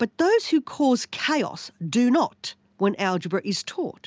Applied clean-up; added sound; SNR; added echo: none; none; none; none.